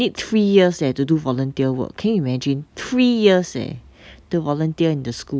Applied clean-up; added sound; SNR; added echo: none; none; none; none.